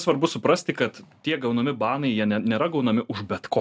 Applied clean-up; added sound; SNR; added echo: none; none; none; none.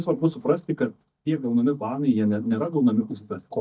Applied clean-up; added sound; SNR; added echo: neural mask model DeepFilterNet 3.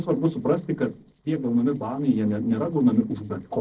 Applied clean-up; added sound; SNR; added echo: neural separator model SepFormer DNS4.